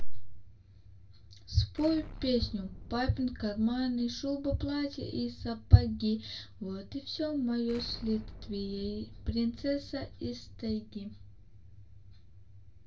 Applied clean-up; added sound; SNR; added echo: none; Explosion; 20 dB; reverberation time 0.2 s.